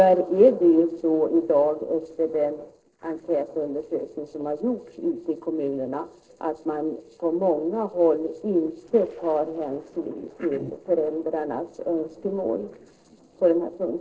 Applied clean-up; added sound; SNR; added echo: neural separator model SepFormer DNS4.